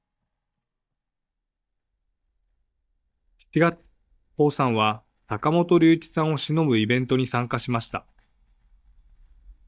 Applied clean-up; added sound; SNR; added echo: neural mask model DeepFilterNet 3.